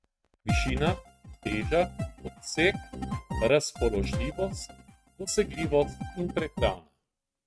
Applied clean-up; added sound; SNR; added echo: neural mask model RNNoise.